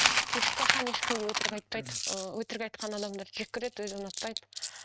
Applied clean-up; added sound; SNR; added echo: neural mask model RNNoise.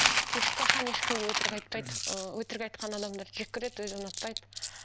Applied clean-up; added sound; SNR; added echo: none; Coin (dropping); -4 dB; none.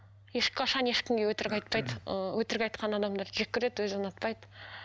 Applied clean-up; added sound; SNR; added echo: none; none; none; none.